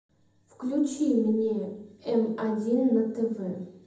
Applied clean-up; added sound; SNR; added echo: none; none; none; reverberation time 0.8 s.